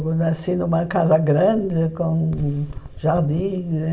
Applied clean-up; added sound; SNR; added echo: none; none; none; reverberation time 0.6 s.